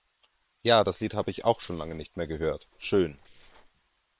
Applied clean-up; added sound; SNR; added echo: neural separator model SepFormer WHAM!.